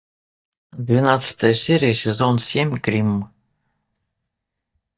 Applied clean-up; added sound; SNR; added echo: neural mask model DeepFilterNet 3.